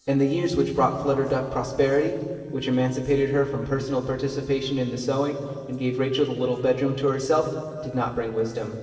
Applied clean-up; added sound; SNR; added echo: neural separator model SepFormer DNS4.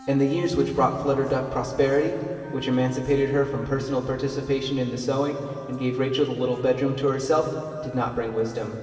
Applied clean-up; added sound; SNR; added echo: none; Wind instrument, woodwind instrument; 19 dB; reverberation time 2.6 s.